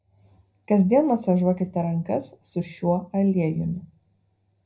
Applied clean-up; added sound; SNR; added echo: none; none; none; reverberation time 0.5 s.